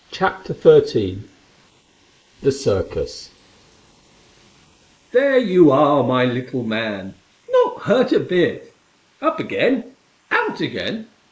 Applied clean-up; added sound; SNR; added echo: neural mask model Resemble Enhance denoiser.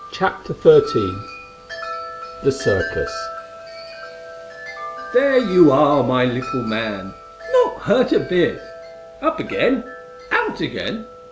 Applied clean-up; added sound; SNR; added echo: none; Wind chime; 13 dB; none.